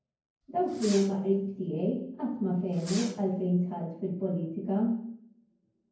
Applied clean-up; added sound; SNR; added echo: none; Fireworks; 15 dB; reverberation time 0.9 s.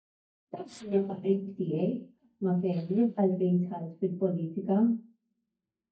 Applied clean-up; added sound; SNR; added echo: neural mask model DeepFilterNet 3.